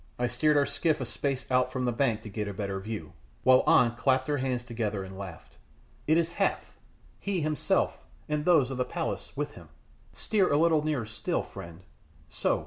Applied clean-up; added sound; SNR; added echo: none; none; none; none.